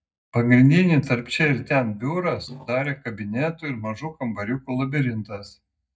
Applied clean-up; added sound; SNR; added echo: neural mask model DeepFilterNet 3.